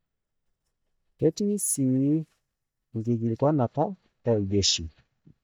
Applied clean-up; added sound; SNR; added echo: neural mask model DeepFilterNet 3.